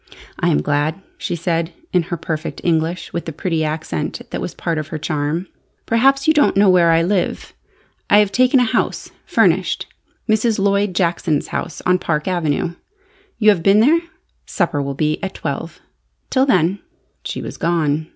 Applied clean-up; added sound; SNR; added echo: none; none; none; none.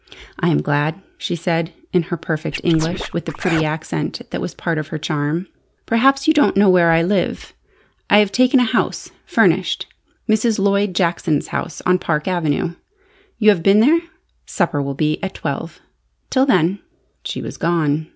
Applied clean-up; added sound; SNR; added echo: none; Scratching (performance technique); 8 dB; none.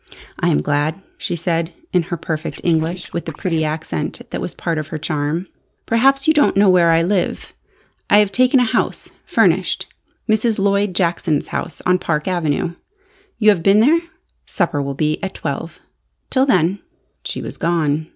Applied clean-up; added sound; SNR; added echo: neural separator model SepFormer DNS4.